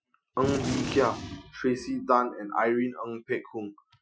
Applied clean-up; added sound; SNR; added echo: classical method Wiener filter.